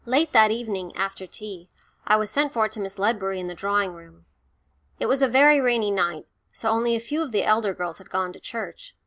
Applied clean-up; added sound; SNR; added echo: none; none; none; none.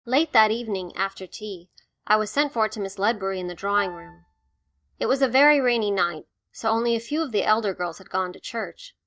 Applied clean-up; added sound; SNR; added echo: neural mask model DeepFilterNet 3.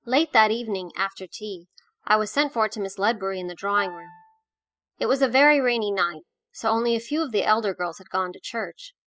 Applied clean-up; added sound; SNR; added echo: classical method spectral subtraction.